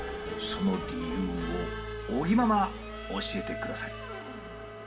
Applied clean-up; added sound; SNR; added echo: none; Wind instrument, woodwind instrument; 12 dB; reverberation time 1.1 s.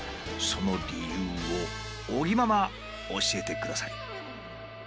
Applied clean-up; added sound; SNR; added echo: none; none; none; none.